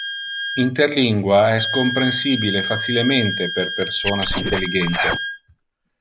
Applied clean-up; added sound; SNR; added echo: none; Scratching (performance technique) + Wind instrument, woodwind instrument; 5 dB; none.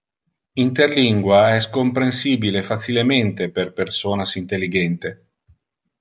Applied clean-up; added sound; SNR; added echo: none; none; none; none.